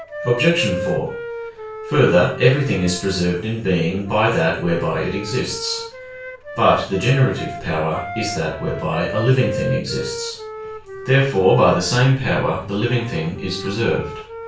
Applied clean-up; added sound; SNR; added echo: none; Wind instrument, woodwind instrument; 12 dB; reverberation time 0.3 s.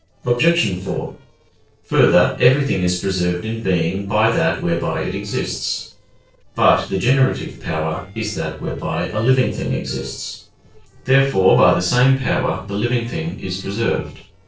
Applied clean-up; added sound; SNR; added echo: neural separator model SepFormer DNS4.